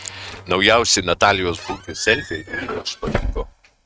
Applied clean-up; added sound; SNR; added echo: neural mask model RNNoise.